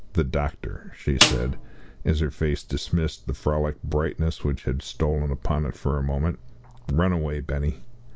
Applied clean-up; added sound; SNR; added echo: none; Snare drum; 1 dB; none.